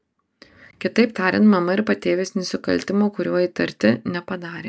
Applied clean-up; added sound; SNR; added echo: none; none; none; none.